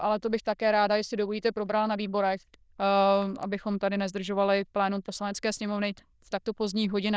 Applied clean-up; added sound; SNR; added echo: neural diffusion model UNIVERSE++.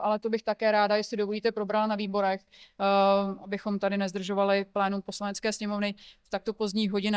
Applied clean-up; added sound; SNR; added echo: neural mask model DeepFilterNet 3.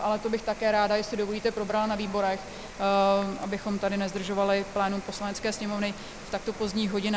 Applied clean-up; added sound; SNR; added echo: none; Rain; 15 dB; none.